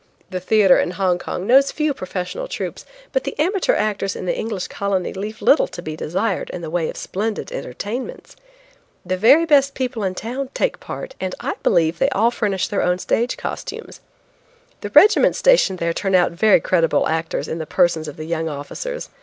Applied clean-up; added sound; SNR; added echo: none; none; none; none.